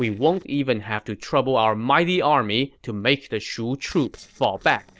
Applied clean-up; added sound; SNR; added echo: neural separator model SepFormer DNS4.